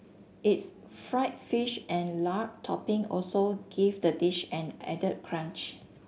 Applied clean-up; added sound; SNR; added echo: none; none; none; none.